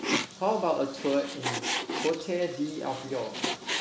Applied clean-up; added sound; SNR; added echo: none; Frying (food); 3 dB; reverberation time 1.9 s.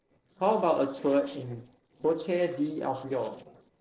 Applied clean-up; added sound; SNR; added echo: neural separator model SepFormer DNS4.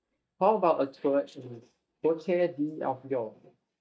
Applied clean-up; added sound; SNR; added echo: neural mask model DeepFilterNet 3.